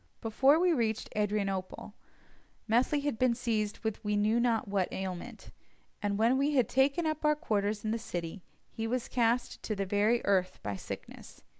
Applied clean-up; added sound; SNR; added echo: none; none; none; none.